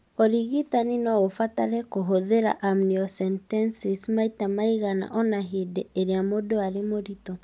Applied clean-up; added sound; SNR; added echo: none; none; none; none.